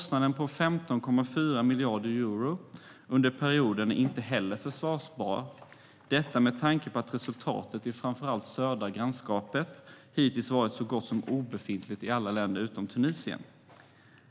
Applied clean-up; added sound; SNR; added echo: none; none; none; none.